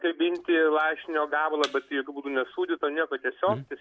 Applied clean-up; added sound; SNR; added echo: none; Thump, thud; 14 dB; none.